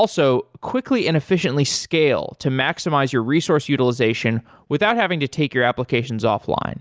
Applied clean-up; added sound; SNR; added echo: none; none; none; none.